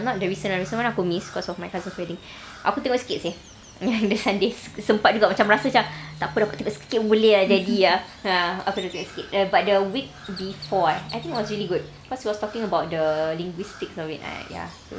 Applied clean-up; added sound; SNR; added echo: none; Crow; 18 dB; none.